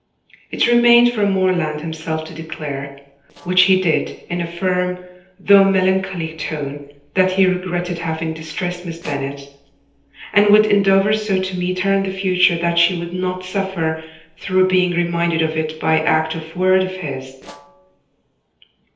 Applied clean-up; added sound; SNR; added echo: neural separator model SepFormer DNS4.